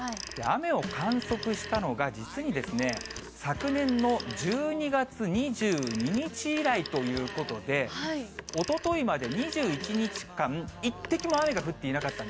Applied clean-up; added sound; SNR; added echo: none; Telephone; 13 dB; none.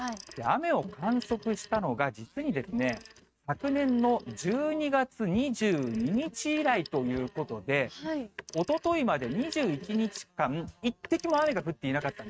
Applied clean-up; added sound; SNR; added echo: neural mask model RNNoise.